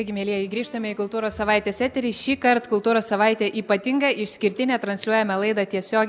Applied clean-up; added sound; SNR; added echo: none; none; none; none.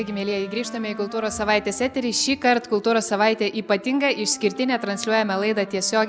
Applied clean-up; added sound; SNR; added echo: none; Wind instrument, woodwind instrument; 17 dB; none.